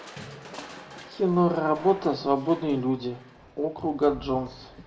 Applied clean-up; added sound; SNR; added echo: none; Crushing; 18 dB; reverberation time 0.4 s.